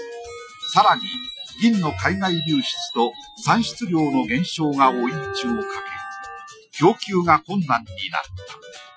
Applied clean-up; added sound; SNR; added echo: classical method Wiener filter.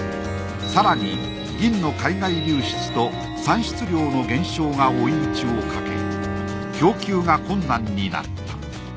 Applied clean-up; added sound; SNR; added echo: none; Bowed string instrument + Harp; 6 dB; none.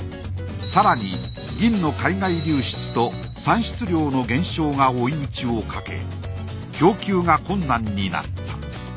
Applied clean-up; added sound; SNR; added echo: none; none; none; none.